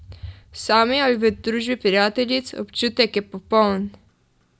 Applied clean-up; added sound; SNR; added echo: none; none; none; none.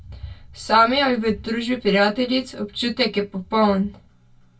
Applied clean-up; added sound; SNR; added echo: none; none; none; reverberation time 0.1 s.